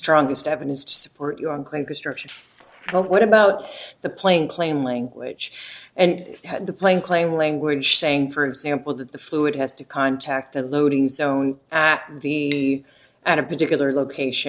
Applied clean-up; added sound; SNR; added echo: neural separator model SepFormer DNS4.